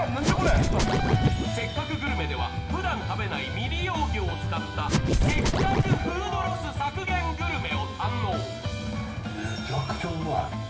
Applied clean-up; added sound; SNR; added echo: none; Scratching (performance technique); -5 dB; reverberation time 0.7 s.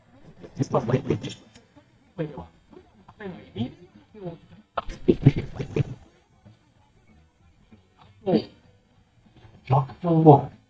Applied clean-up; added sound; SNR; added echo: neural mask model DeepFilterNet 3.